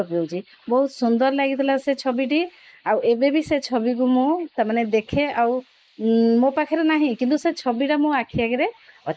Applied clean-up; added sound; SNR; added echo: neural mask model Resemble Enhance denoiser.